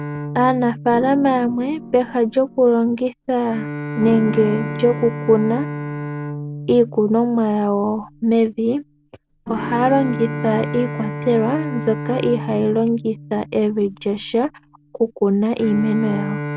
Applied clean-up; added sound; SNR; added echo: none; Bowed string instrument + Piano; 9 dB; none.